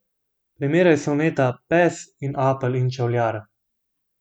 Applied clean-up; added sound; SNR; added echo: none; none; none; none.